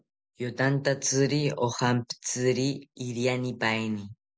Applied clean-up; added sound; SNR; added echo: none; none; none; none.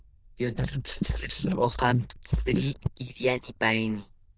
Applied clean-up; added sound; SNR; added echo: neural diffusion model UNIVERSE++.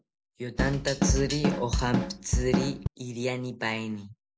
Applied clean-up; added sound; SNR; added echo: none; Drum kit; -3 dB; none.